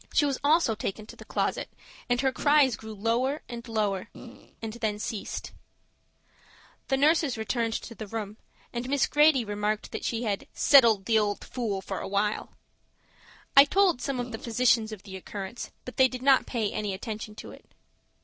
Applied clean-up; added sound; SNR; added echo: neural separator model SepFormer DNS4.